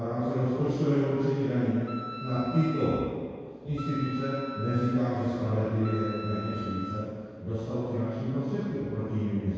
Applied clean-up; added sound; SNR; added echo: none; Wind instrument, woodwind instrument; 12 dB; reverberation time 2.0 s.